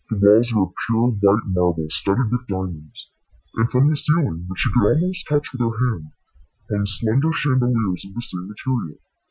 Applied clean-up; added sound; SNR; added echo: classical method Wiener filter.